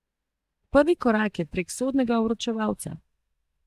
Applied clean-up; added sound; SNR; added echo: neural mask model DeepFilterNet 3.